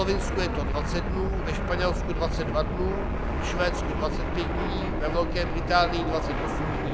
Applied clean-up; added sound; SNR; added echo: none; Fixed-wing aircraft, airplane; -2 dB; none.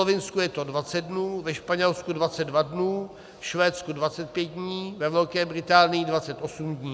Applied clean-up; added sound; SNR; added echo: none; none; none; none.